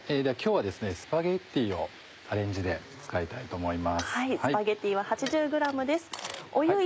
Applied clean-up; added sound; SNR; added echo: none; none; none; none.